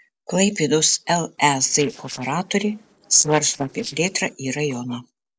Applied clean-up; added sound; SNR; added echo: neural separator model SepFormer DNS4.